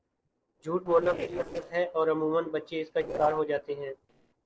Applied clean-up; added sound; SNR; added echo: neural separator model SepFormer DNS4.